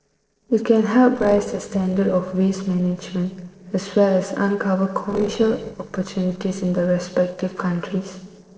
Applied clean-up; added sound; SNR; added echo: neural separator model SepFormer DNS4.